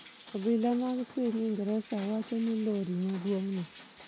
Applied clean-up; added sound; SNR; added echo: none; Rain; 18 dB; none.